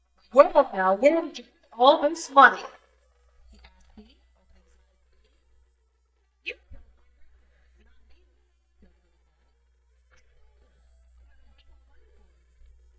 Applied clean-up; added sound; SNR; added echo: neural mask model DeepFilterNet 3.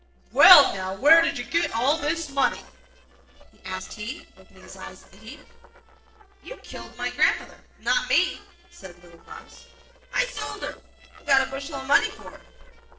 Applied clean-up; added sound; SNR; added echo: neural separator model SepFormer DNS4.